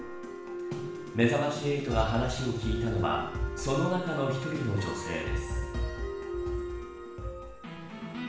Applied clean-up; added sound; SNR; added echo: none; Wind instrument, woodwind instrument; 13 dB; reverberation time 0.7 s.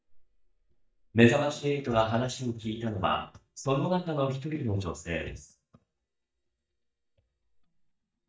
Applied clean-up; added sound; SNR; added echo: neural mask model DeepFilterNet 3.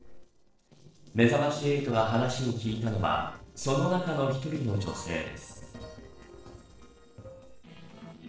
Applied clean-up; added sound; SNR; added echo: neural separator model SepFormer DNS4.